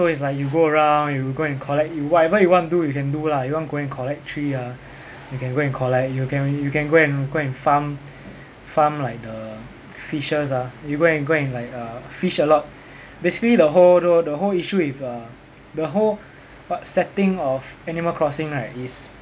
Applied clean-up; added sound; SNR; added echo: none; none; none; none.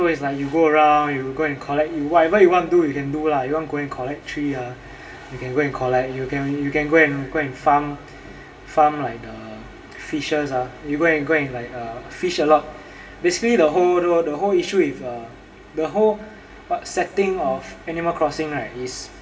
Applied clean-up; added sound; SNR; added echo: none; none; none; reverberation time 1.9 s.